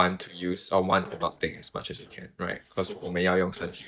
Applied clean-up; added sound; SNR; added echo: neural mask model DeepFilterNet 3.